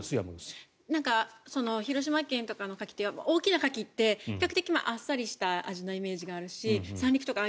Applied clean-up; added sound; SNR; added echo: none; none; none; none.